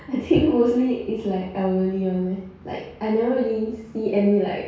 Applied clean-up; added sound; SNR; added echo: none; none; none; reverberation time 0.6 s.